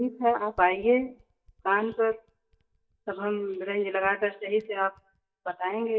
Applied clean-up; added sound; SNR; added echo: neural mask model DeepFilterNet 3.